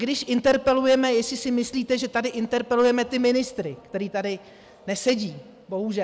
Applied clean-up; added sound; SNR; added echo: none; none; none; none.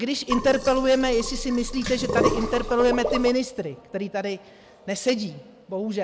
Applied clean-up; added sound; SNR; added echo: none; Sink (filling or washing); 4 dB; none.